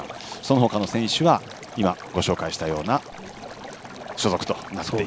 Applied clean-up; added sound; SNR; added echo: none; Stream; 15 dB; none.